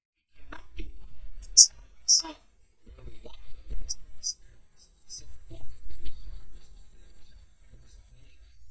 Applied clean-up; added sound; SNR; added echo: neural mask model DeepFilterNet 3.